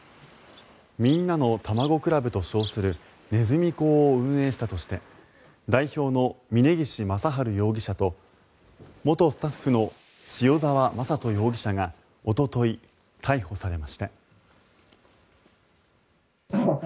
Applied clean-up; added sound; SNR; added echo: neural mask model Resemble Enhance denoiser.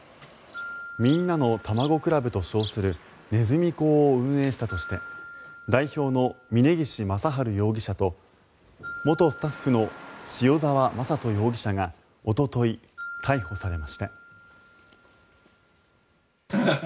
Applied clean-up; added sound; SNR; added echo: none; Insect + Glockenspiel; 19 dB; none.